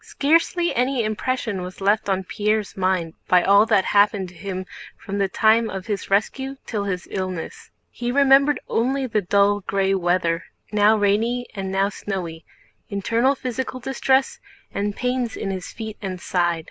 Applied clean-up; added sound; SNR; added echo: none; none; none; none.